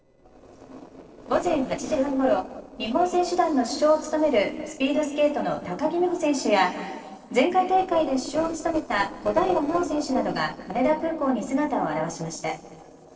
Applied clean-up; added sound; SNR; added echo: neural separator model SepFormer DNS4.